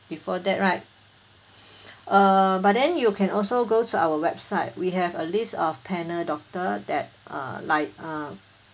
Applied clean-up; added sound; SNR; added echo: none; none; none; none.